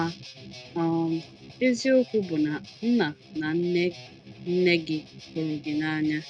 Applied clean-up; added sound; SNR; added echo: neural mask model RNNoise.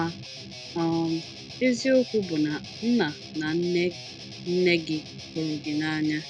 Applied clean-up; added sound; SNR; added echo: none; Guitar; 14 dB; none.